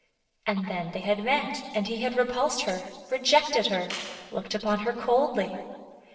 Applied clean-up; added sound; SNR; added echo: neural separator model SepFormer DNS4.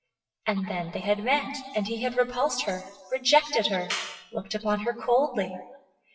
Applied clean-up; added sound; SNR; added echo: classical method WPE with log-MMSE.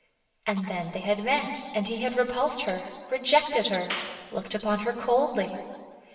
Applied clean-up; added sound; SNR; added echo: none; Clapping; 8 dB; reverberation time 1.9 s.